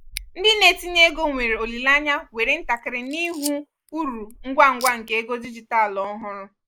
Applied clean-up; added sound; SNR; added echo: neural mask model Resemble Enhance denoiser.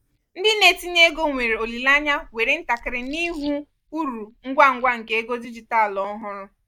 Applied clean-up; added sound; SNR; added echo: neural mask model DeepFilterNet 3.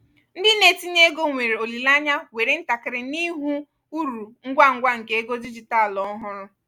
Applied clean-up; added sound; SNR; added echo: none; none; none; none.